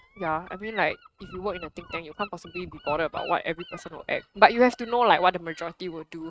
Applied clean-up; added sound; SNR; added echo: neural mask model RNNoise.